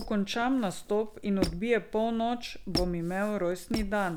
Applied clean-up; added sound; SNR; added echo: none; Squeak; 9 dB; none.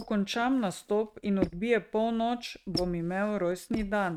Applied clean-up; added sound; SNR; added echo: neural mask model RNNoise.